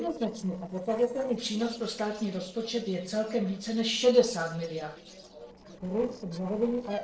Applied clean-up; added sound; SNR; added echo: neural separator model SepFormer DNS4.